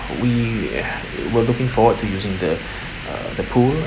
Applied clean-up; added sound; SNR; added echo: none; none; none; none.